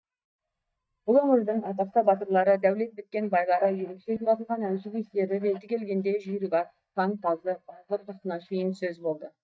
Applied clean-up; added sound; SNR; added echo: neural mask model DeepFilterNet 3.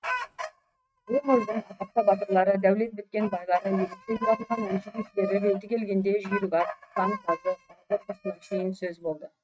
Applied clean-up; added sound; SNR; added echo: neural mask model RNNoise.